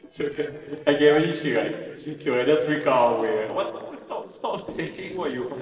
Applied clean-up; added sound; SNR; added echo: neural separator model SepFormer DNS4.